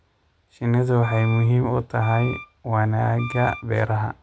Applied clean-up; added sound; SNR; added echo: none; Wind instrument, woodwind instrument; 15 dB; none.